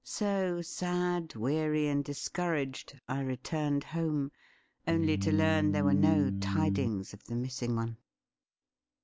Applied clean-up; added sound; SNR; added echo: none; Organ; -2 dB; none.